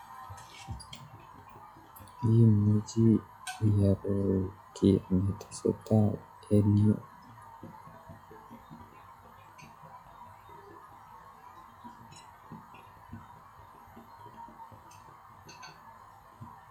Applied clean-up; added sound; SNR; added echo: classical method log-MMSE.